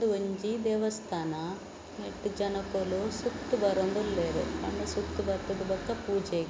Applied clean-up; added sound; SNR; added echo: none; none; none; none.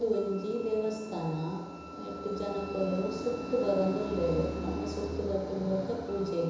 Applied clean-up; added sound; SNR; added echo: none; Wind instrument, woodwind instrument; 18 dB; reverberation time 1.0 s.